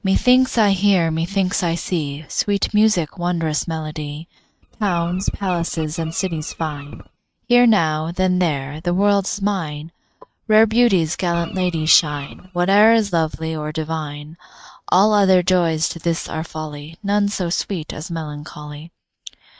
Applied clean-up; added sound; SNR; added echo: neural mask model RNNoise.